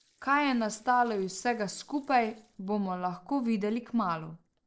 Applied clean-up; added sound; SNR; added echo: neural separator model SepFormer DNS4.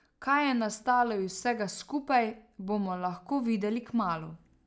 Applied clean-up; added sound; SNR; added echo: none; none; none; none.